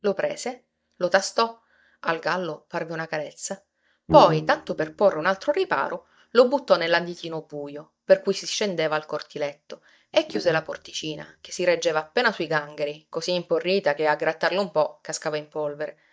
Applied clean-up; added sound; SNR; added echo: neural mask model DeepFilterNet 3.